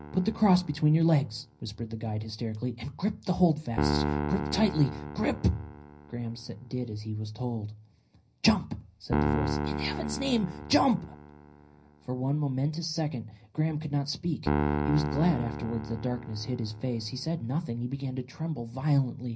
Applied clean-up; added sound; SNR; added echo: none; Piano; 6 dB; reverberation time 0.4 s.